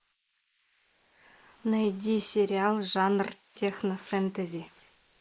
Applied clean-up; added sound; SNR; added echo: neural mask model Resemble Enhance denoiser.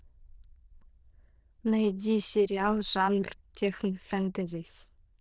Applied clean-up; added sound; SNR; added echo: neural diffusion model UNIVERSE++.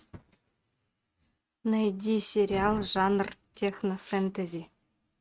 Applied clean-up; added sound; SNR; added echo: neural mask model RNNoise.